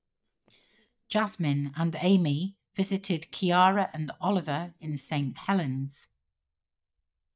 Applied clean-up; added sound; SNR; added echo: neural mask model DeepFilterNet 3.